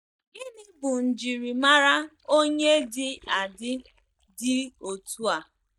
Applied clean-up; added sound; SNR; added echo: neural mask model DeepFilterNet 3.